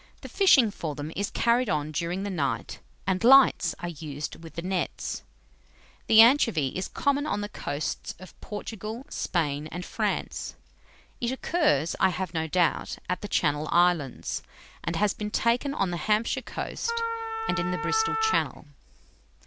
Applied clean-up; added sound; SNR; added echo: none; Wind instrument, woodwind instrument; 3 dB; none.